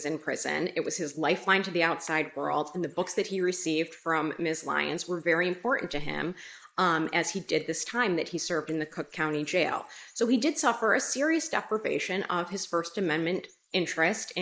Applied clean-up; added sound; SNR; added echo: neural mask model Resemble Enhance denoiser.